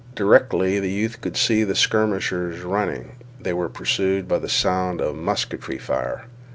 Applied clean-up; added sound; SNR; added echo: none; none; none; none.